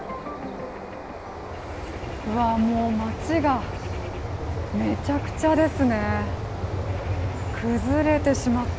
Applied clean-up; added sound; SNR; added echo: none; Bird; 12 dB; none.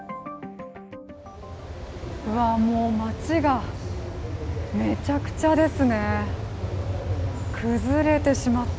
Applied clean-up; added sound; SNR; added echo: none; none; none; none.